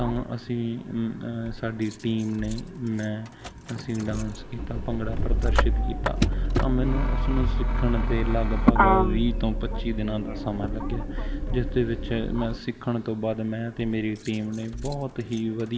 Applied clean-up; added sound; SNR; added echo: none; Motor vehicle (road); -2 dB; none.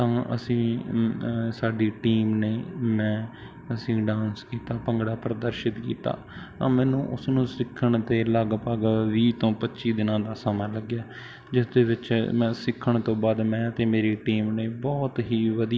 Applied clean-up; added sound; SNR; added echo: none; none; none; none.